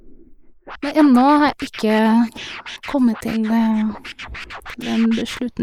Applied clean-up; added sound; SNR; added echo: neural mask model Resemble Enhance denoiser.